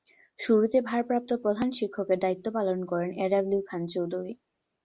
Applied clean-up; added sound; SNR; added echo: none; none; none; none.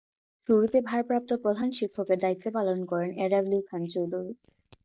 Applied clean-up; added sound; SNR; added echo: neural mask model DeepFilterNet 3.